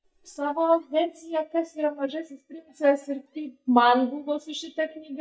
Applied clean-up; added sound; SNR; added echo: neural mask model DeepFilterNet 3.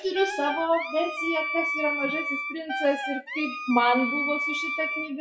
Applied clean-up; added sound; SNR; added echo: classical method WPE with log-MMSE.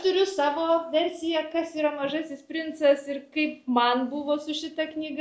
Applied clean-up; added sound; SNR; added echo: none; none; none; none.